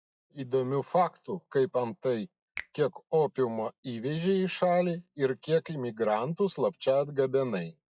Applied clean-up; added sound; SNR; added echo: classical method log-MMSE.